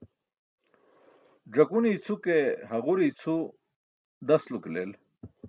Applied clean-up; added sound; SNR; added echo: none; none; none; none.